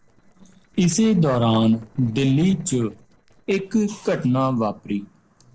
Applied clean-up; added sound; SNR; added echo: neural separator model SepFormer DNS4.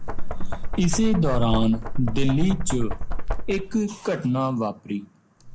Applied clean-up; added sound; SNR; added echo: none; Knock; -1 dB; none.